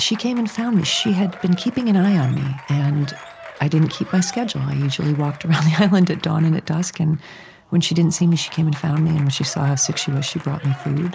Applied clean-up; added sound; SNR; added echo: none; Squeak + Applause / Crowd; 19 dB; none.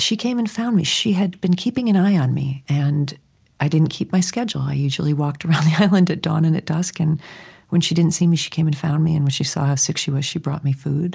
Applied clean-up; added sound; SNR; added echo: none; none; none; none.